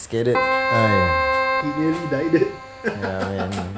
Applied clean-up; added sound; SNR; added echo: none; Keyboard (musical); 0 dB; none.